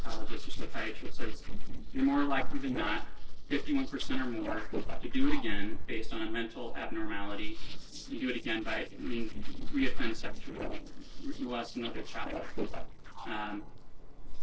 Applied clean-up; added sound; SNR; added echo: neural separator model SepFormer DNS4.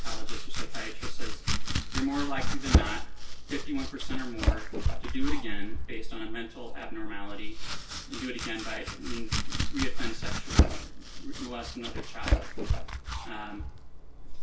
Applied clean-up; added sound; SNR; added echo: none; Domestic sounds, home sounds; 4 dB; reverberation time 0.2 s.